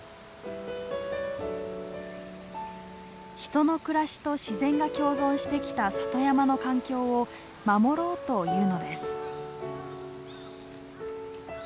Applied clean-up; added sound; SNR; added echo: none; none; none; none.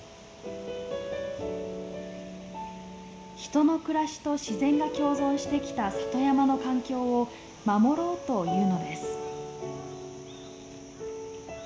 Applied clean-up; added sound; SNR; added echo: none; none; none; reverberation time 0.6 s.